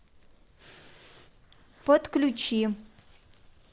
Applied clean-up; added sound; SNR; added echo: none; none; none; none.